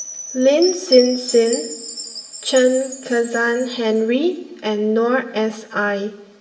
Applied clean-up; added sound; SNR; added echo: none; Chime; 13 dB; reverberation time 0.8 s.